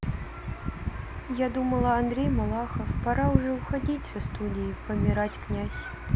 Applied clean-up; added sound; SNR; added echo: none; none; none; none.